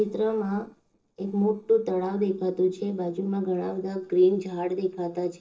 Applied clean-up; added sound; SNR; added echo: neural separator model SepFormer DNS4.